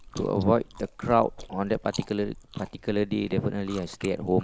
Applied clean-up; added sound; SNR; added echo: none; Chewing, mastication; 18 dB; none.